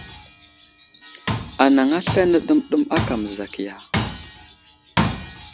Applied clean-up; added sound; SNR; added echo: none; Tools; 6 dB; none.